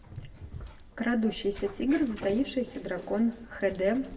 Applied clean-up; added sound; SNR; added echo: none; Dog; 14 dB; reverberation time 1.0 s.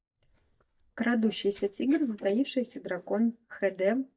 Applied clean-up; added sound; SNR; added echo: neural mask model DeepFilterNet 3.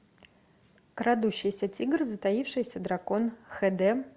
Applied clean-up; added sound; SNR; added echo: none; none; none; none.